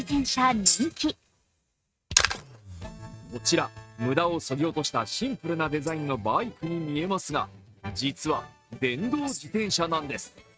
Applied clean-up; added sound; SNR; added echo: neural mask model RNNoise.